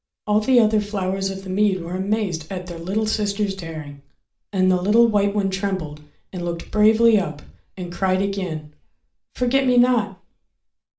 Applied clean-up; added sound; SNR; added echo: none; none; none; reverberation time 0.4 s.